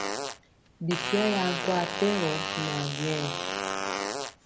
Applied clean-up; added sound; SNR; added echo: none; Fart; 2 dB; none.